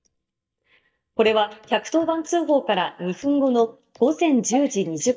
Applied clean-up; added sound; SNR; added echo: neural mask model DeepFilterNet 3.